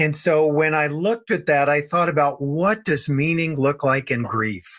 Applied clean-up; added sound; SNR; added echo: none; none; none; none.